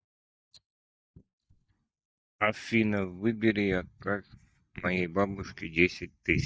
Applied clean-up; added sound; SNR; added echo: neural mask model DeepFilterNet 3.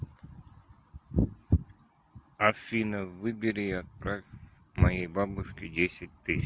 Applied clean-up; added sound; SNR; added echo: none; none; none; none.